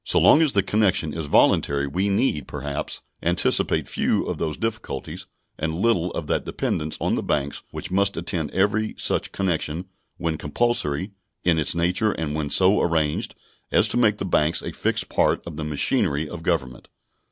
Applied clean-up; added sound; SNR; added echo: none; none; none; none.